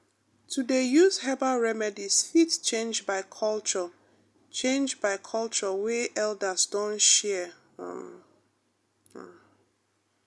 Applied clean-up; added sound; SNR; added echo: none; none; none; none.